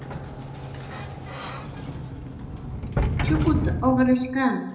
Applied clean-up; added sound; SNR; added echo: none; Sliding door; 2 dB; reverberation time 0.8 s.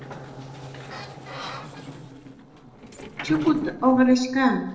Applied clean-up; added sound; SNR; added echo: neural separator model SepFormer DNS4.